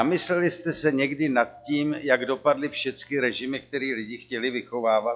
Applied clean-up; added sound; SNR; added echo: classical method log-MMSE.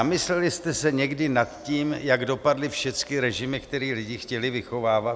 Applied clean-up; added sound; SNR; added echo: none; none; none; none.